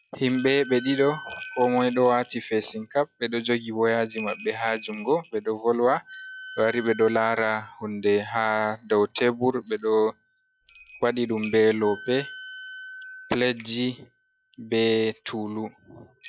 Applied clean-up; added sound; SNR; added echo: classical method log-MMSE.